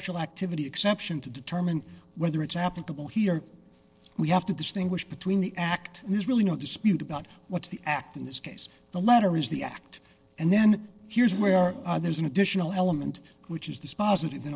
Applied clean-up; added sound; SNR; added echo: neural separator model SepFormer DNS4.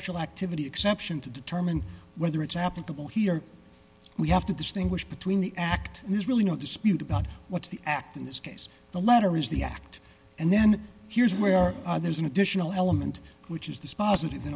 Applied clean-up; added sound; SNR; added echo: none; Tap; 11 dB; none.